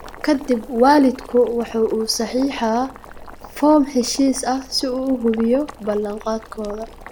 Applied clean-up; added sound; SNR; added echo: none; Boiling; 18 dB; none.